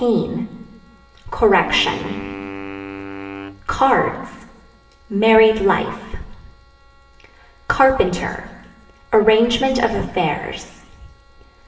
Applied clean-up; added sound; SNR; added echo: none; Wind instrument, woodwind instrument; 13 dB; reverberation time 1.1 s.